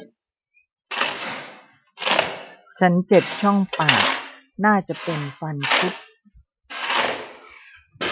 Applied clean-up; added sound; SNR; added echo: classical method Wiener filter.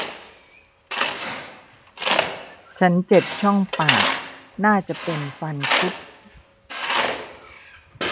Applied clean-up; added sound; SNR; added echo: none; Tools; 2 dB; none.